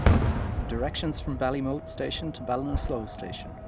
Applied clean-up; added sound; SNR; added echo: none; Fireworks; -3 dB; none.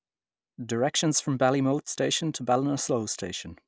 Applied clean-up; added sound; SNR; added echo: none; none; none; none.